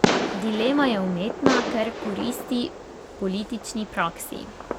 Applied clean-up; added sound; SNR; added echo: none; Fireworks; 2 dB; none.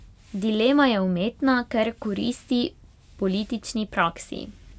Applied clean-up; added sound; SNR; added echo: none; none; none; none.